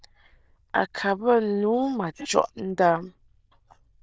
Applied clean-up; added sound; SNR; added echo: neural diffusion model UNIVERSE++.